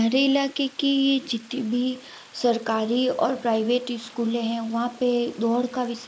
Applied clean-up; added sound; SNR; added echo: neural mask model Resemble Enhance denoiser.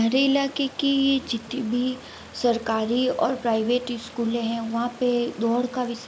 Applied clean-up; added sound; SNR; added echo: none; Stream; 20 dB; none.